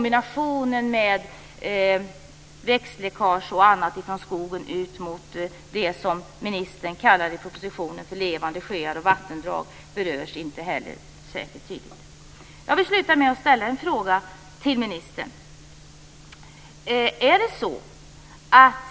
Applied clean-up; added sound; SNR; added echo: none; none; none; none.